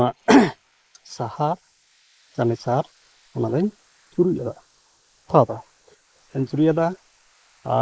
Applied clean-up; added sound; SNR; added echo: neural mask model Resemble Enhance denoiser.